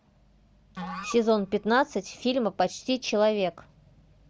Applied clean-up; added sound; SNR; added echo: none; Musical instrument; 15 dB; none.